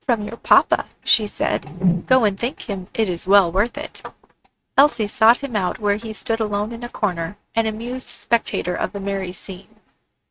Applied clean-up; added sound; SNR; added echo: neural mask model RNNoise.